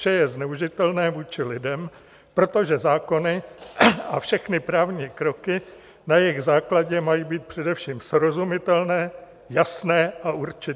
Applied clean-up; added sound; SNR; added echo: none; none; none; none.